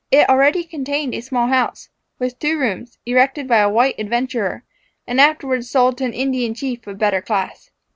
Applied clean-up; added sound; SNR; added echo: none; none; none; none.